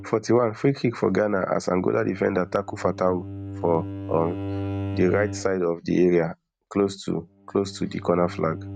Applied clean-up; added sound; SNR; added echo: neural mask model RNNoise.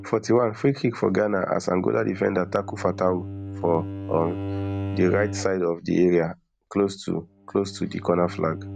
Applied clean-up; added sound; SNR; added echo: none; Bowed string instrument; 11 dB; none.